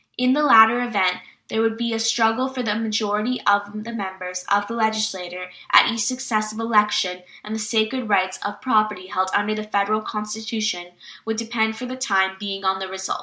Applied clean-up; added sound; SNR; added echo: none; none; none; none.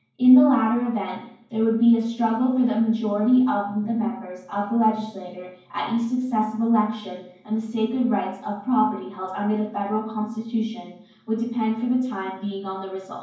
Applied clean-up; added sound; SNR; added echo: none; none; none; reverberation time 0.9 s.